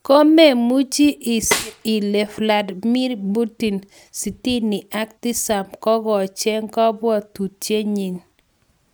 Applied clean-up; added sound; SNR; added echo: none; Snare drum; 9 dB; none.